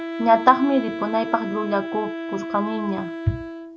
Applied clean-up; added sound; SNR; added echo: none; Wind instrument, woodwind instrument; 8 dB; none.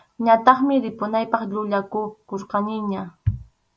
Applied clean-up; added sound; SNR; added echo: none; none; none; none.